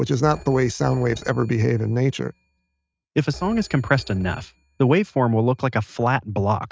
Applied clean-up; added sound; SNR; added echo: neural mask model RNNoise.